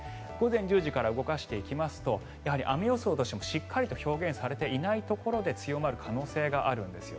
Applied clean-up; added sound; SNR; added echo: none; none; none; none.